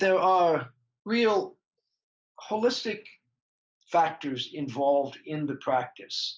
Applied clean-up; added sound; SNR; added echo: none; none; none; none.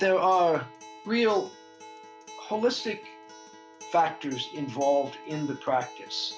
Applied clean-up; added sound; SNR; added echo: none; Acoustic guitar; 17 dB; none.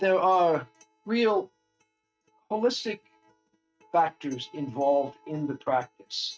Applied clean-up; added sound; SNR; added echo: neural mask model RNNoise.